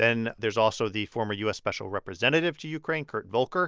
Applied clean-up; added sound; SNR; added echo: none; none; none; none.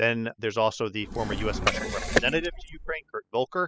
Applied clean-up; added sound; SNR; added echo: classical method spectral subtraction.